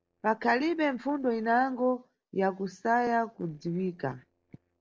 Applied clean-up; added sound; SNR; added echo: neural separator model SepFormer DNS4.